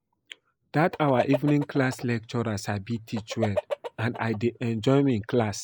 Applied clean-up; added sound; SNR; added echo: neural mask model Resemble Enhance denoiser.